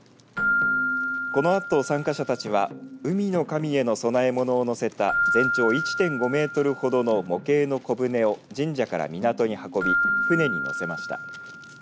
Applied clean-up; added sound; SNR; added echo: none; Keyboard (musical); 4 dB; none.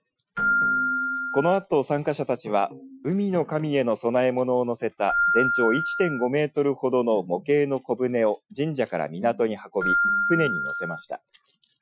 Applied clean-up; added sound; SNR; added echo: classical method Wiener filter.